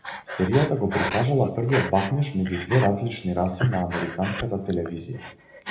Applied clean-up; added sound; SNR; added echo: none; Breathing; 9 dB; reverberation time 0.7 s.